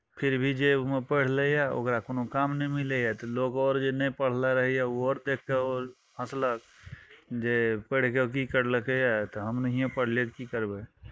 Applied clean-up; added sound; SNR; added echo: neural mask model Resemble Enhance denoiser.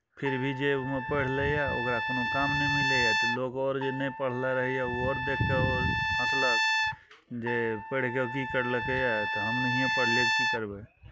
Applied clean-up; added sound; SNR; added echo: none; Trumpet; 0 dB; none.